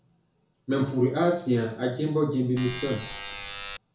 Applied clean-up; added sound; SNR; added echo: none; Alarm; 8 dB; reverberation time 0.6 s.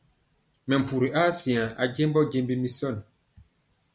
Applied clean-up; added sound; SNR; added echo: none; none; none; none.